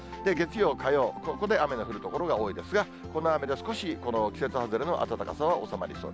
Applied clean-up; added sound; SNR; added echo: none; none; none; none.